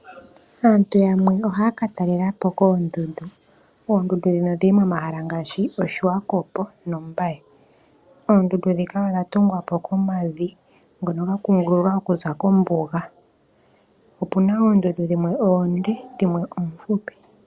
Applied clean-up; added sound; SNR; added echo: none; none; none; none.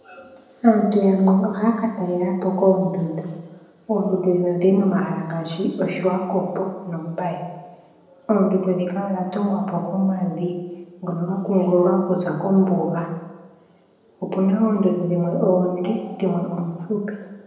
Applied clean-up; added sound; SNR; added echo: none; none; none; reverberation time 1.0 s.